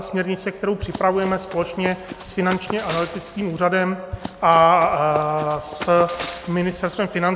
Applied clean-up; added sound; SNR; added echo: none; Run; 11 dB; none.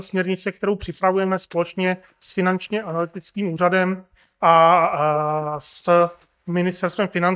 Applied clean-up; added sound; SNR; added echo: neural mask model DeepFilterNet 3.